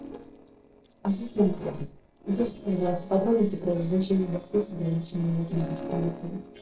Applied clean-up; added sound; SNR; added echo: neural separator model SepFormer DNS4.